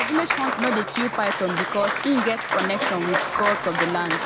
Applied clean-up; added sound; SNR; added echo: none; Applause; 1 dB; none.